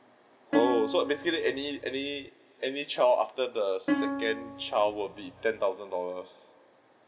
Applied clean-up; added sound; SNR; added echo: none; Plucked string instrument; 4 dB; none.